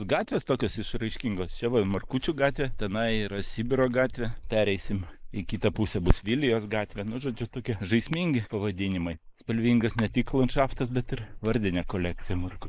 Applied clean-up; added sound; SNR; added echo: neural mask model Resemble Enhance denoiser.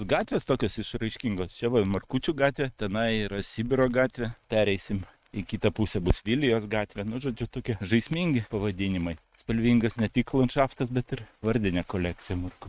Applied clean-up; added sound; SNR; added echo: neural mask model RNNoise.